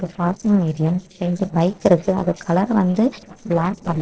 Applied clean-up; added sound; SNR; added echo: neural separator model SepFormer DNS4.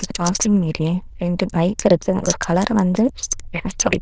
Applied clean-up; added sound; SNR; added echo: neural diffusion model UNIVERSE++.